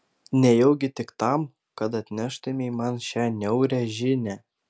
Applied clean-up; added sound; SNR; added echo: none; none; none; none.